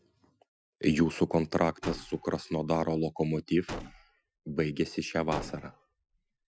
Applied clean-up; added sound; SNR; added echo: classical method Wiener filter.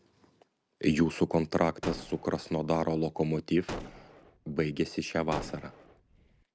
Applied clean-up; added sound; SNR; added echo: none; Gunshot, gunfire; 12 dB; none.